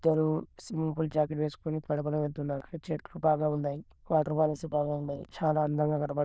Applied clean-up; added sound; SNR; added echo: neural diffusion model UNIVERSE++.